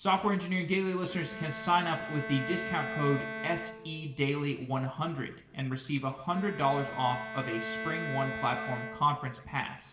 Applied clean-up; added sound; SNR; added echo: none; Bowed string instrument; 9 dB; reverberation time 0.8 s.